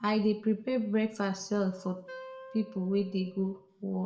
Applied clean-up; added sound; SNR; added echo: none; Wind instrument, woodwind instrument; 18 dB; reverberation time 0.4 s.